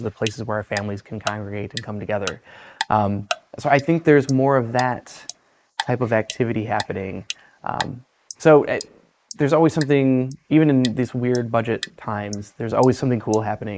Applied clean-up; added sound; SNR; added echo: neural mask model Resemble Enhance denoiser.